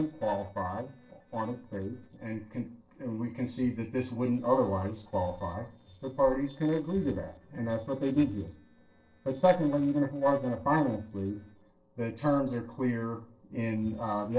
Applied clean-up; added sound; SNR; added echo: neural separator model SepFormer DNS4.